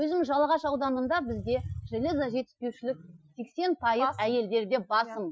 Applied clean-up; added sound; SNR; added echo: classical method Wiener filter.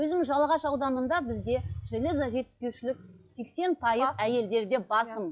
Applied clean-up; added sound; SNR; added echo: classical method log-MMSE.